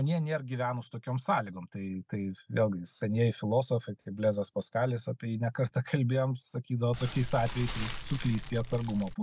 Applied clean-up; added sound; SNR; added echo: none; Fire; 7 dB; none.